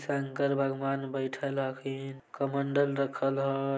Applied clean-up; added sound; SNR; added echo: none; none; none; none.